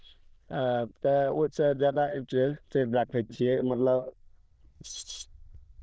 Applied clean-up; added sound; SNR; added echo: neural diffusion model UNIVERSE++.